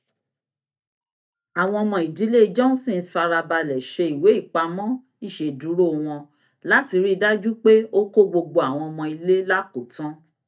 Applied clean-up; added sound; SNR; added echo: neural mask model DeepFilterNet 3.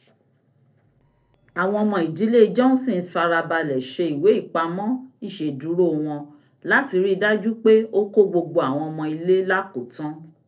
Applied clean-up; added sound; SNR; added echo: neural separator model SepFormer DNS4.